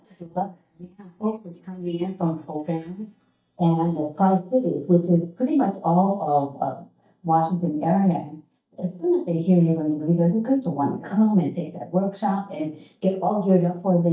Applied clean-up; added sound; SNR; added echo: neural mask model DeepFilterNet 3.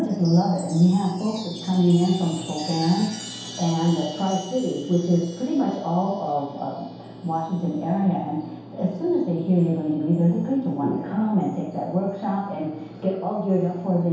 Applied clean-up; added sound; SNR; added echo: none; Chime; 20 dB; reverberation time 0.8 s.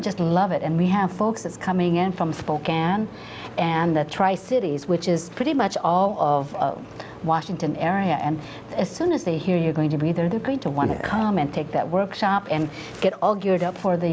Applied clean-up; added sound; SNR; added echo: none; none; none; none.